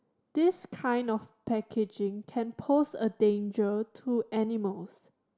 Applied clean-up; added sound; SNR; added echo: none; none; none; none.